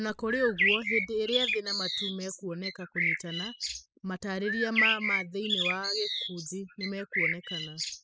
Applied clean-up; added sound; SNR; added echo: classical method spectral subtraction.